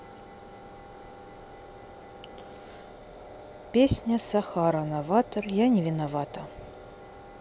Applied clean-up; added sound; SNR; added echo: none; none; none; none.